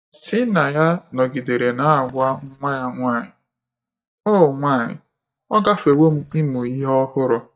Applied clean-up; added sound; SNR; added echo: neural mask model DeepFilterNet 3.